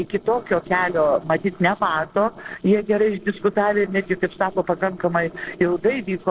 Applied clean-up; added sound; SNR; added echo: neural separator model SepFormer DNS4.